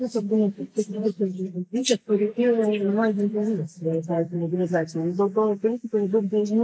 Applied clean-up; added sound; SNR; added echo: neural mask model Resemble Enhance denoiser.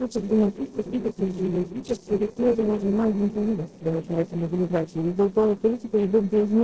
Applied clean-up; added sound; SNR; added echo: neural separator model SepFormer DNS4.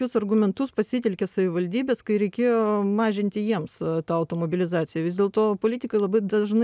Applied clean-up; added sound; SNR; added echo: none; none; none; none.